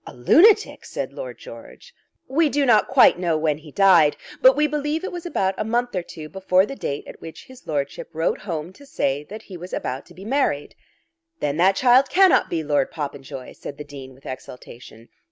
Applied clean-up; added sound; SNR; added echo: none; none; none; none.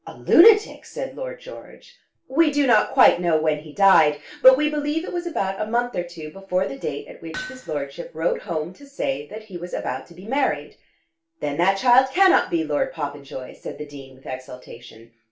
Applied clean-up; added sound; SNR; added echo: none; Hammer; 16 dB; reverberation time 0.3 s.